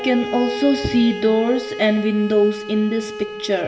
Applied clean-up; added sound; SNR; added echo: none; Bowed string instrument; 10 dB; reverberation time 0.7 s.